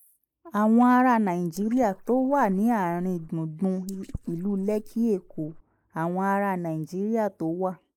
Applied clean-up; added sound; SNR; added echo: neural mask model Resemble Enhance denoiser.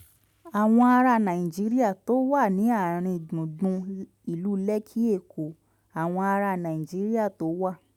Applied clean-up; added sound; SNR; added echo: none; none; none; none.